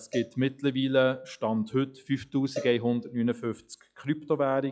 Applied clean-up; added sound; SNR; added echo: classical method log-MMSE.